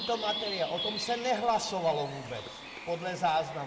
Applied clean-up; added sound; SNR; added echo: none; Bird; 8 dB; reverberation time 0.7 s.